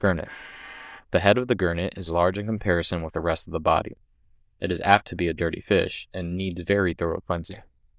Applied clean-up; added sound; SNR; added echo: neural diffusion model UNIVERSE++.